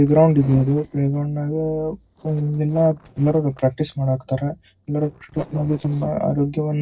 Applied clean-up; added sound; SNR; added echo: neural separator model SepFormer DNS4.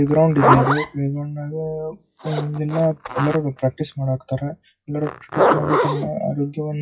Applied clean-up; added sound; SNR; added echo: classical method WPE with log-MMSE.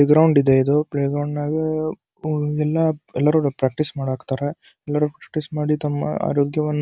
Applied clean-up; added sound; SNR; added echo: none; none; none; none.